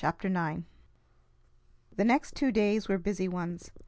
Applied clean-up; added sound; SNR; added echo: none; none; none; none.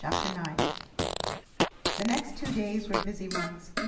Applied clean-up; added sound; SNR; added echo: none; Fart; -2 dB; reverberation time 0.9 s.